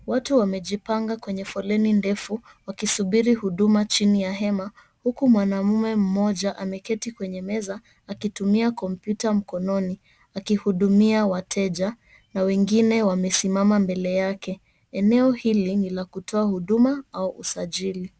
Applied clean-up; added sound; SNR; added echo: none; none; none; none.